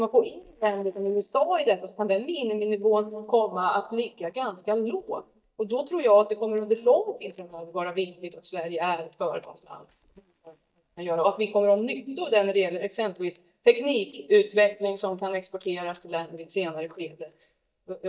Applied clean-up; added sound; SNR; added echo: neural mask model DeepFilterNet 3.